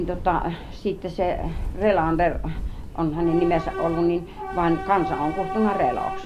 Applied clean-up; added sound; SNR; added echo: none; Subway, metro, underground / Train; 7 dB; none.